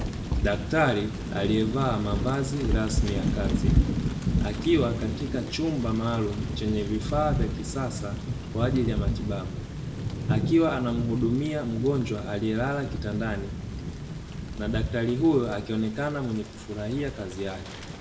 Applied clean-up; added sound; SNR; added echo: none; Thunder / Rain; 2 dB; reverberation time 0.6 s.